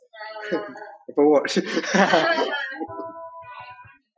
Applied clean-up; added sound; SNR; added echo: classical method Wiener filter.